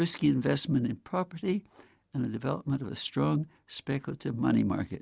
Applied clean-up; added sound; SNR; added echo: none; none; none; none.